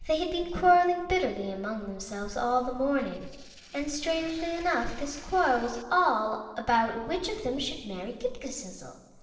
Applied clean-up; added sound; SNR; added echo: neural separator model SepFormer DNS4.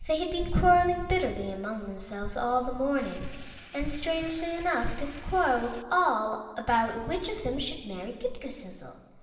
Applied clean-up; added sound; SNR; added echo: none; Engine; 20 dB; reverberation time 1.4 s.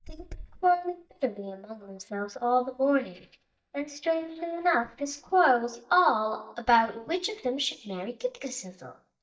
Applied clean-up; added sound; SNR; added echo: neural mask model DeepFilterNet 3.